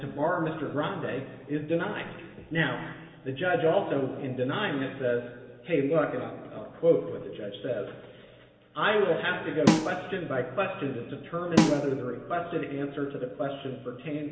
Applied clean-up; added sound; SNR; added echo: none; Snare drum; -2 dB; reverberation time 2.8 s.